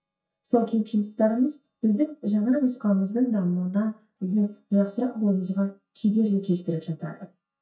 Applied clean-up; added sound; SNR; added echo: neural mask model DeepFilterNet 3.